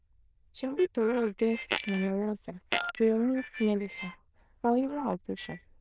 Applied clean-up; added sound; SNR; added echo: neural diffusion model UNIVERSE++.